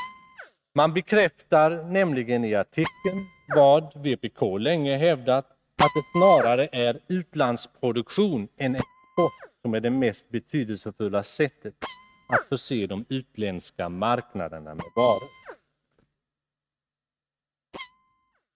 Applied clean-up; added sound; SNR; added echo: neural mask model RNNoise.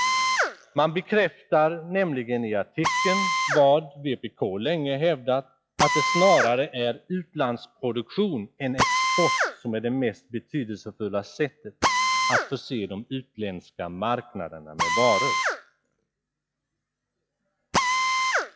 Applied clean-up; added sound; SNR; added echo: classical method log-MMSE.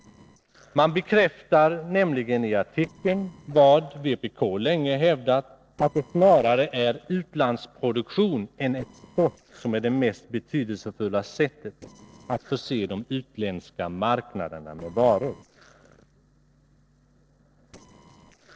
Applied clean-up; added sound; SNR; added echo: neural separator model SepFormer DNS4.